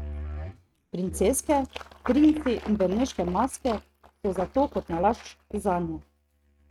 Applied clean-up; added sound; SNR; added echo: neural mask model RNNoise.